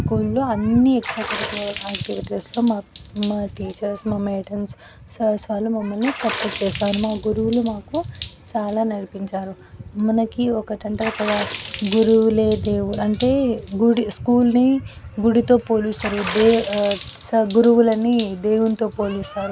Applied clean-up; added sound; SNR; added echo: none; Water / Splash, splatter; 13 dB; none.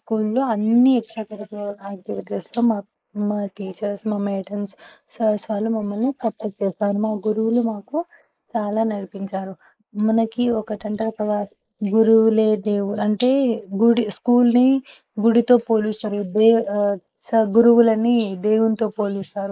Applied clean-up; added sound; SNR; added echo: neural mask model Resemble Enhance denoiser.